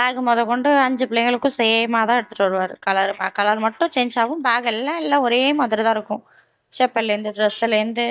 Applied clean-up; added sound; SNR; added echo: neural mask model DeepFilterNet 3.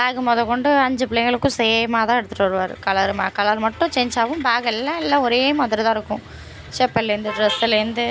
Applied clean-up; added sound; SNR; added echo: none; none; none; none.